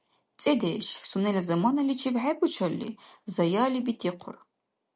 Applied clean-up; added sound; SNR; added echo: none; none; none; none.